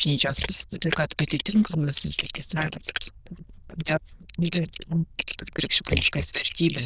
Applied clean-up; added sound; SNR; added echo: neural diffusion model UNIVERSE++.